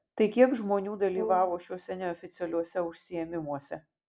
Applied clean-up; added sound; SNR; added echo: none; Brass instrument; 12 dB; none.